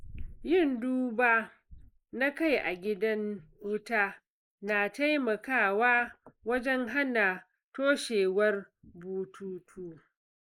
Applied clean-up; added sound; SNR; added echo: neural mask model Resemble Enhance denoiser.